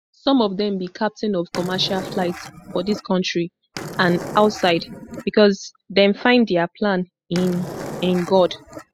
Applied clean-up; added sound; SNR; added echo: classical method spectral subtraction.